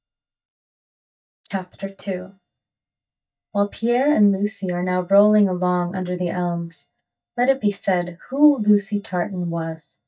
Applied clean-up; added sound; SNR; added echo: neural mask model DeepFilterNet 3.